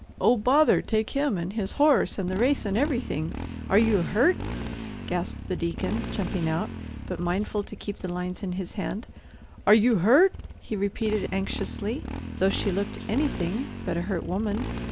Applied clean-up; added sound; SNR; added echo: none; Motorcycle; 9 dB; none.